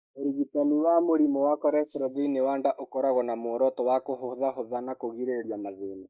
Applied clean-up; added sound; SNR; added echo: neural mask model Resemble Enhance denoiser.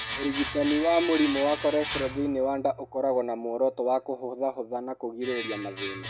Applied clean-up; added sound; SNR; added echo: none; Domestic sounds, home sounds; 8 dB; none.